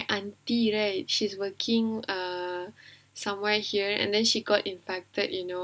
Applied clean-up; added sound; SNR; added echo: none; none; none; none.